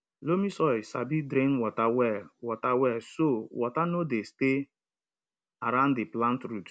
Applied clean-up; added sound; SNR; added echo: none; none; none; none.